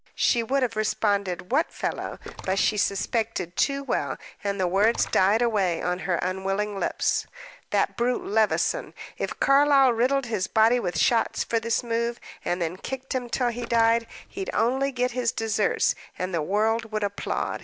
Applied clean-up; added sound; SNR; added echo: none; Splash, splatter; 19 dB; none.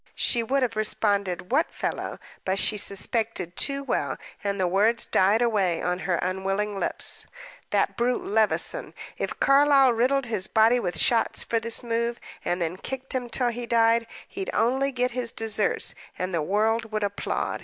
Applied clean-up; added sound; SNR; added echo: none; none; none; none.